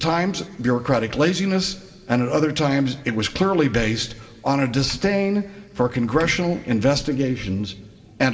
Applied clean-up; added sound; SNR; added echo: none; Typing; 18 dB; reverberation time 1.5 s.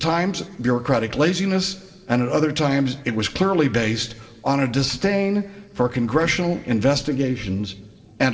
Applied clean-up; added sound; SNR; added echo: neural separator model SepFormer DNS4.